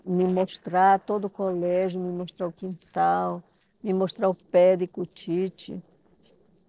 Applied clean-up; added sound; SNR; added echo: neural separator model SepFormer DNS4.